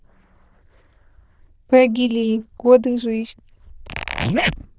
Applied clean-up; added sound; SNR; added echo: neural diffusion model UNIVERSE++.